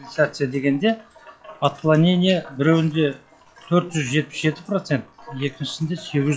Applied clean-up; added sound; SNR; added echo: classical method log-MMSE.